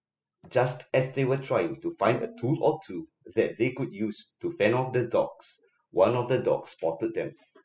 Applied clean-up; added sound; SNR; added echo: classical method spectral subtraction.